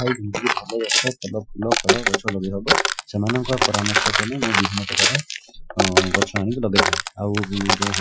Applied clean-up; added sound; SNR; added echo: classical method Wiener filter.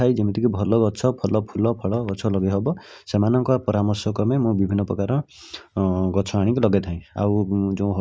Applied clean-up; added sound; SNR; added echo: none; none; none; none.